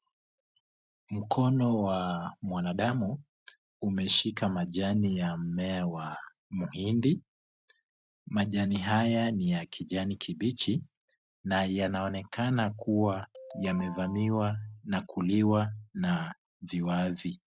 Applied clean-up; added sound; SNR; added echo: neural mask model RNNoise.